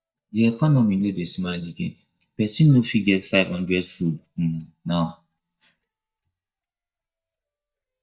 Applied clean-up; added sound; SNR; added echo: neural mask model DeepFilterNet 3.